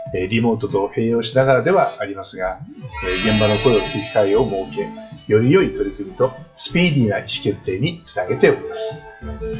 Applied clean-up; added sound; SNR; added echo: classical method WPE with log-MMSE.